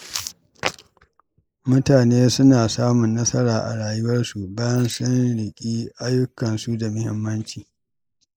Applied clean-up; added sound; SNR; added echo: neural mask model Resemble Enhance denoiser.